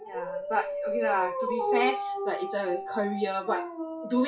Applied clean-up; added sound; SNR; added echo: classical method WPE with log-MMSE.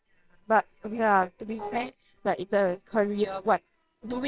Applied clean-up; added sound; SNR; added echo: neural separator model SepFormer WHAMR!.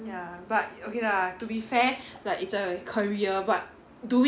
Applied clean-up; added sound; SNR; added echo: none; none; none; none.